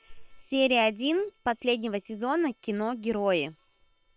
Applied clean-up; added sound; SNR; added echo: neural separator model SepFormer WHAM!.